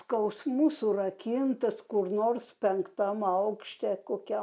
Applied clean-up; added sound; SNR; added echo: none; none; none; none.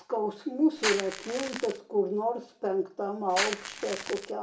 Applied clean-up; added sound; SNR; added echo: none; Crackle; 4 dB; reverberation time 0.3 s.